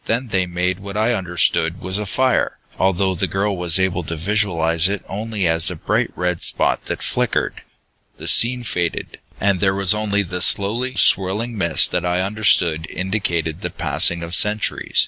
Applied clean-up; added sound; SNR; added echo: none; none; none; none.